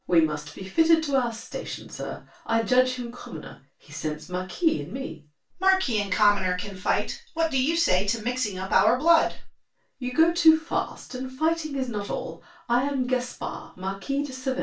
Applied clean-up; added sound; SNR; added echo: none; none; none; reverberation time 0.2 s.